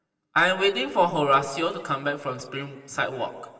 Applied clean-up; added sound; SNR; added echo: none; none; none; reverberation time 2.2 s.